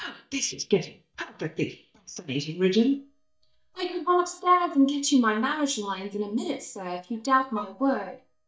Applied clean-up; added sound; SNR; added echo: neural mask model DeepFilterNet 3.